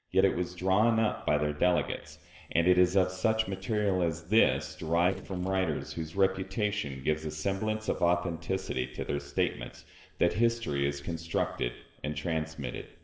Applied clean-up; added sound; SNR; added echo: neural separator model SepFormer DNS4.